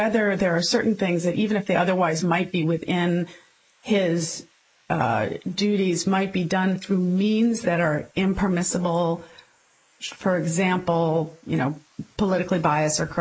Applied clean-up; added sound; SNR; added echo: neural mask model Resemble Enhance denoiser.